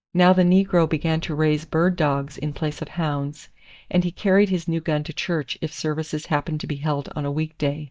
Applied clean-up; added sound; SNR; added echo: neural mask model DeepFilterNet 3.